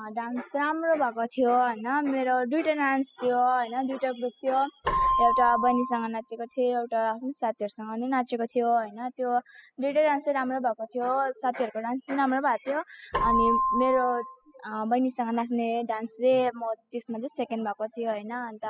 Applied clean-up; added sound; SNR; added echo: classical method spectral subtraction.